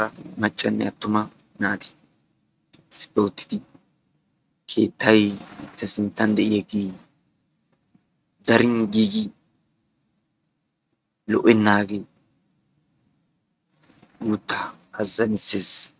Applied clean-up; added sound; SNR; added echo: neural mask model RNNoise.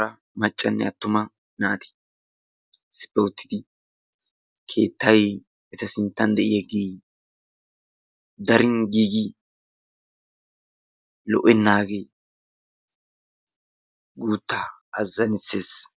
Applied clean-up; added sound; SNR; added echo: none; none; none; none.